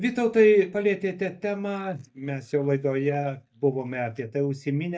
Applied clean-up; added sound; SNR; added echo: neural mask model DeepFilterNet 3.